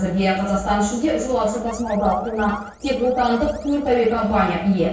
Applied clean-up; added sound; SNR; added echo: neural separator model SepFormer DNS4.